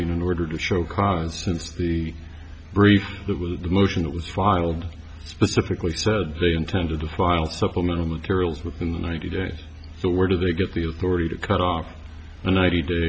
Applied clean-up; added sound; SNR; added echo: none; none; none; none.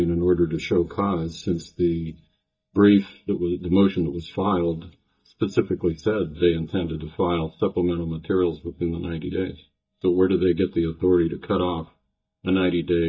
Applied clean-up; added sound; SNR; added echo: neural mask model DeepFilterNet 3.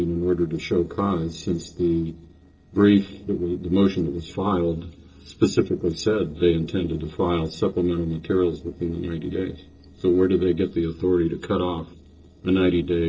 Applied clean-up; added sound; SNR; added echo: neural separator model SepFormer DNS4.